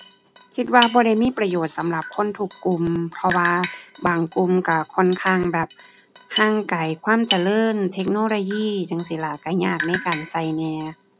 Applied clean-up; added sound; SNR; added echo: none; Drip; 12 dB; none.